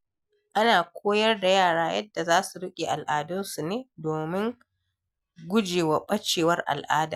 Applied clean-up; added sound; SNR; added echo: none; none; none; none.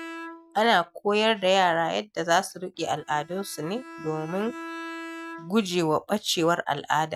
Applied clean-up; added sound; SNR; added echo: neural mask model RNNoise.